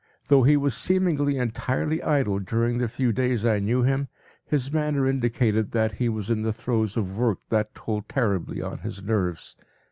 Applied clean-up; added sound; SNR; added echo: none; none; none; none.